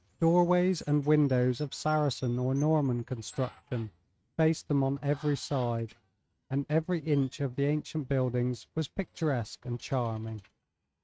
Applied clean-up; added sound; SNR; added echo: neural mask model RNNoise.